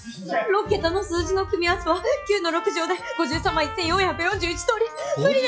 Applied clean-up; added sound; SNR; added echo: classical method log-MMSE.